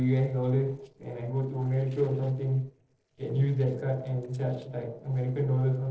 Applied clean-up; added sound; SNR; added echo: neural separator model SepFormer DNS4.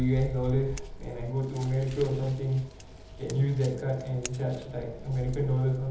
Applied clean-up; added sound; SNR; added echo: none; Scissors; 11 dB; reverberation time 1.3 s.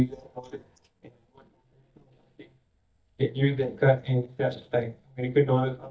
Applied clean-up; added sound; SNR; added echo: neural mask model DeepFilterNet 3.